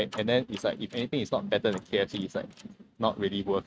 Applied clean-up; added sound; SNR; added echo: neural mask model RNNoise.